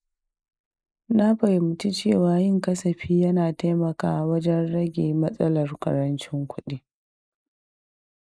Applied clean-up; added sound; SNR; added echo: neural mask model Resemble Enhance denoiser.